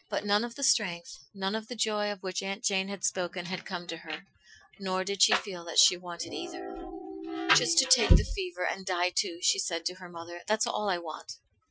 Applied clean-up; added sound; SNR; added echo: classical method Wiener filter.